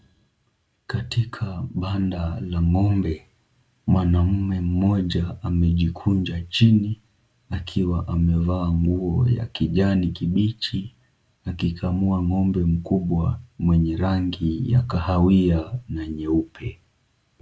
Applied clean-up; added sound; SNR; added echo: none; none; none; none.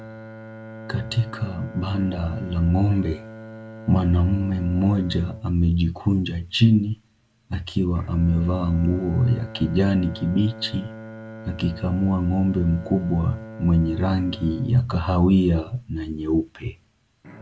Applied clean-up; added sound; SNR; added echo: none; Bowed string instrument; 17 dB; none.